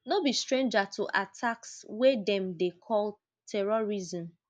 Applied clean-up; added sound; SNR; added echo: none; none; none; none.